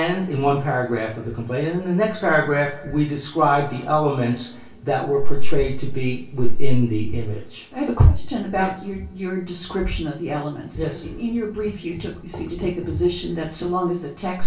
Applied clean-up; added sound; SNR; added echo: none; none; none; reverberation time 0.3 s.